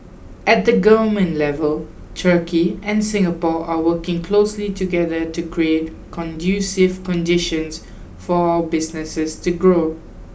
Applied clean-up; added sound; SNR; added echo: none; none; none; none.